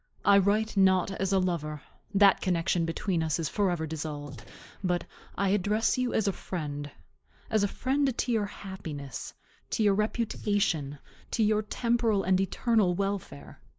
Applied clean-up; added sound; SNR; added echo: neural mask model Resemble Enhance denoiser.